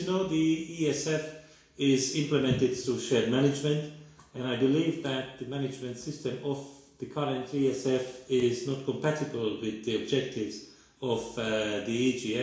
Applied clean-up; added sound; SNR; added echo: none; none; none; reverberation time 0.7 s.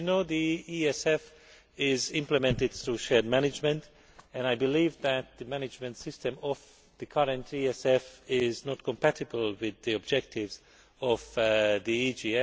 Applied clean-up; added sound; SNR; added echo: none; none; none; none.